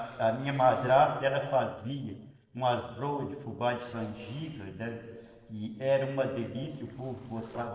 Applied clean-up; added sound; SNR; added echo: neural separator model SepFormer DNS4.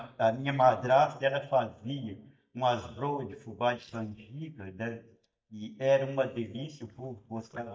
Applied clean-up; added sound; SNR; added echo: neural mask model DeepFilterNet 3.